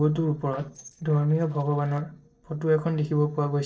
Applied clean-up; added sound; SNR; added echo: neural separator model SepFormer DNS4.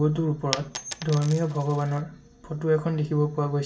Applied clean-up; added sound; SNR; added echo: none; Coin (dropping); 12 dB; reverberation time 0.4 s.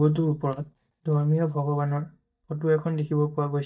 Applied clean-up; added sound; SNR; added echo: neural mask model DeepFilterNet 3.